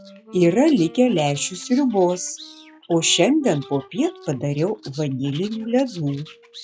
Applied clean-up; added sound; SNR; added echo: classical method log-MMSE.